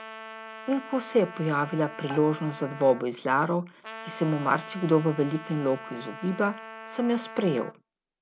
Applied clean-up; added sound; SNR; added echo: none; Dishes, pots, and pans + Trumpet; 15 dB; none.